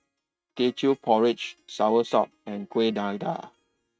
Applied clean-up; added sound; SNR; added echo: neural mask model RNNoise.